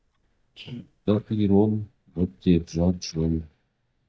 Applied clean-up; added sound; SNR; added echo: neural mask model DeepFilterNet 3.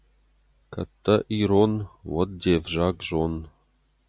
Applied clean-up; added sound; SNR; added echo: none; none; none; none.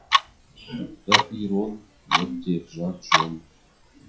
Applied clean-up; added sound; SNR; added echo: classical method WPE with log-MMSE.